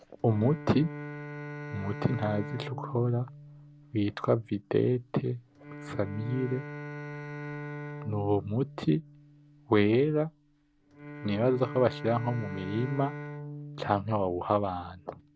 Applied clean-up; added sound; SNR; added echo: none; Bowed string instrument; 12 dB; none.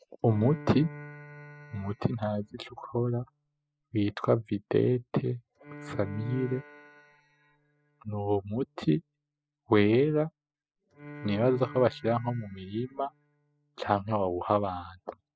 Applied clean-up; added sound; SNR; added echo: classical method spectral subtraction.